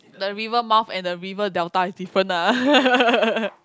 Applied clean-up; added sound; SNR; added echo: none; none; none; none.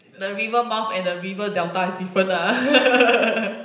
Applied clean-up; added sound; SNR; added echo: none; none; none; reverberation time 0.9 s.